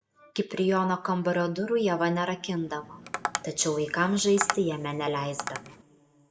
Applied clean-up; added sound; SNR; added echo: none; Tap; 8 dB; reverberation time 1.8 s.